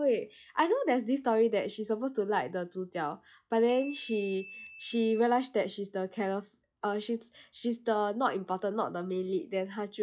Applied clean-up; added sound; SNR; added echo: classical method log-MMSE.